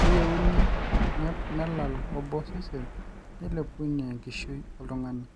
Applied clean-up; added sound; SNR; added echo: none; Thunder; -4 dB; none.